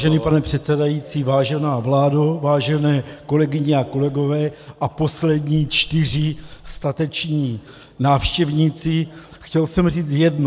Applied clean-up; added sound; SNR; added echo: none; Water / Splash, splatter; 17 dB; none.